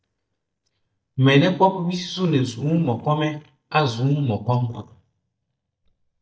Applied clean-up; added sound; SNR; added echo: neural mask model DeepFilterNet 3.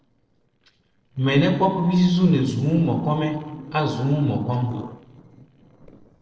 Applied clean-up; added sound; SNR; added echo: neural separator model SepFormer DNS4.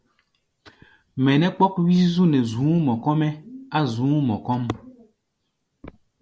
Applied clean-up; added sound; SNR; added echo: none; none; none; none.